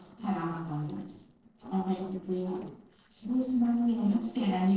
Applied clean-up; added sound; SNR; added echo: neural separator model SepFormer DNS4.